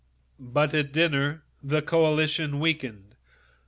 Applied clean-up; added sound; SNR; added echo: none; none; none; none.